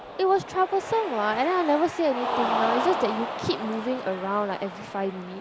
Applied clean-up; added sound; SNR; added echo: none; Cheering; 5 dB; none.